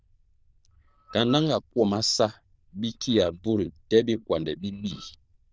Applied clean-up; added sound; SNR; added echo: neural diffusion model UNIVERSE++.